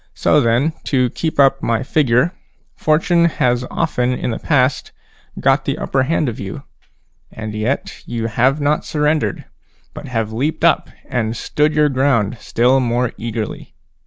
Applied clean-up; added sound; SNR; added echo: none; none; none; none.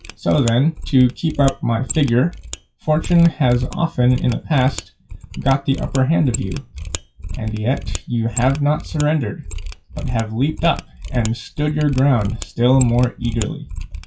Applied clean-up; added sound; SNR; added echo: classical method WPE with log-MMSE.